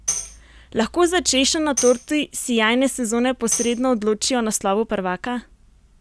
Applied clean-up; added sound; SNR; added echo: none; Tambourine; 10 dB; none.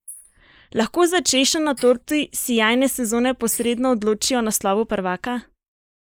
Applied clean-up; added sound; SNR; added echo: neural mask model Resemble Enhance denoiser.